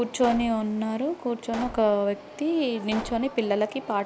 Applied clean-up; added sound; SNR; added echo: none; Explosion; 15 dB; none.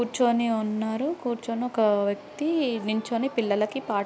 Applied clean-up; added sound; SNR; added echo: none; none; none; none.